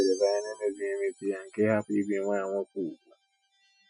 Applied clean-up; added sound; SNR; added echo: classical method Wiener filter.